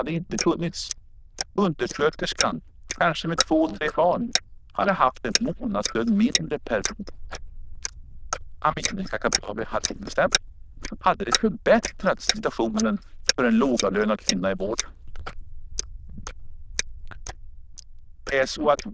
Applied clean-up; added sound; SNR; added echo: neural diffusion model UNIVERSE++.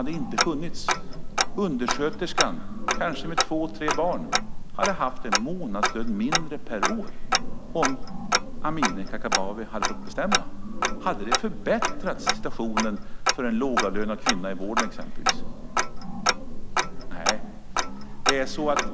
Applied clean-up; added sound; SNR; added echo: none; Tick-tock; -4 dB; none.